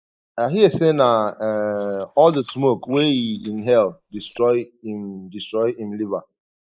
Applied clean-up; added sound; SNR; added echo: neural mask model Resemble Enhance denoiser.